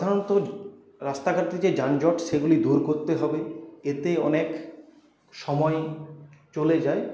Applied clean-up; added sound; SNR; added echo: none; none; none; none.